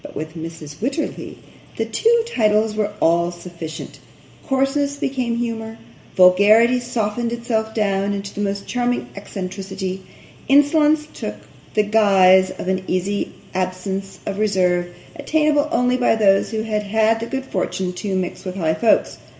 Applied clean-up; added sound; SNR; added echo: none; none; none; reverberation time 1.5 s.